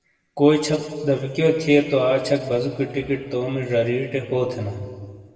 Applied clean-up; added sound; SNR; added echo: none; none; none; reverberation time 1.5 s.